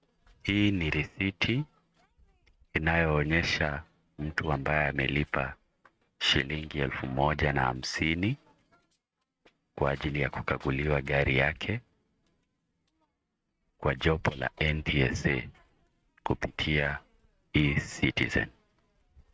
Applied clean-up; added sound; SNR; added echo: neural mask model RNNoise.